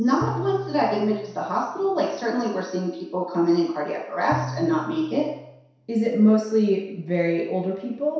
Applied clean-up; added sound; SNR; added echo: none; Bowed string instrument; 15 dB; reverberation time 0.7 s.